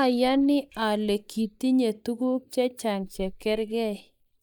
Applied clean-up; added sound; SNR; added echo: neural mask model DeepFilterNet 3.